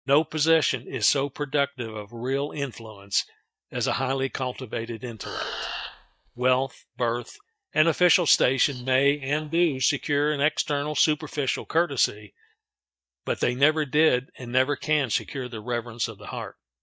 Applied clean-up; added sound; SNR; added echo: neural mask model DeepFilterNet 3.